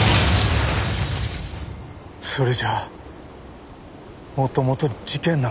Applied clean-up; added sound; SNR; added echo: none; none; none; none.